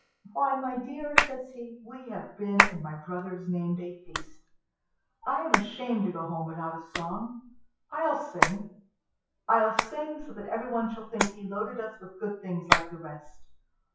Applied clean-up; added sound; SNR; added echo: classical method WPE with log-MMSE.